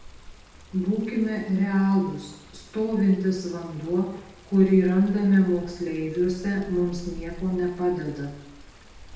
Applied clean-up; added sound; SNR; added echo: none; Water; 20 dB; reverberation time 0.8 s.